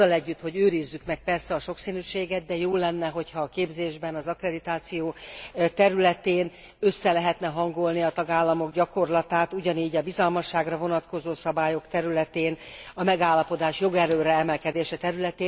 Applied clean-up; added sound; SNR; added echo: none; none; none; none.